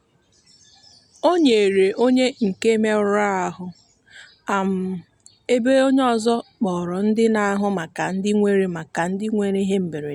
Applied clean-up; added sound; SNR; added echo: none; none; none; none.